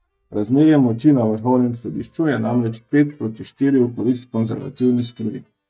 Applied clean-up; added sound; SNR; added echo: neural mask model DeepFilterNet 3.